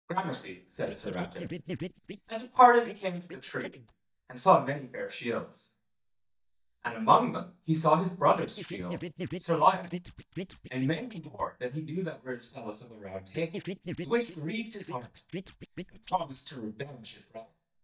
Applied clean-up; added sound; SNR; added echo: neural mask model DeepFilterNet 3.